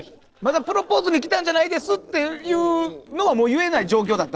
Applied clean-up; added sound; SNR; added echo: neural separator model SepFormer DNS4.